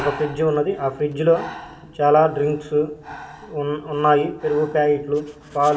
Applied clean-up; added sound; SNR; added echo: none; Breathing; 18 dB; reverberation time 2.6 s.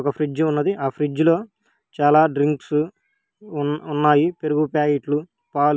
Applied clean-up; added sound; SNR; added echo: none; none; none; none.